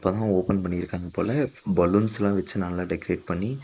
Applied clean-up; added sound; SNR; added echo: neural mask model Resemble Enhance denoiser.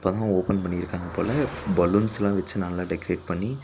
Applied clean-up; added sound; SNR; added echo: none; Car passing by; 16 dB; none.